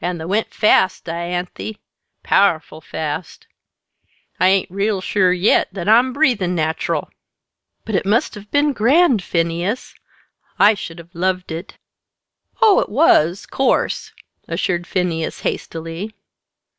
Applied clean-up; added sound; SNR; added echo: none; none; none; none.